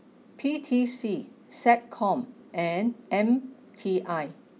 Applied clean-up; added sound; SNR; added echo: none; none; none; none.